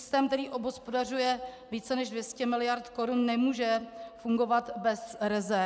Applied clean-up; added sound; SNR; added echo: none; none; none; none.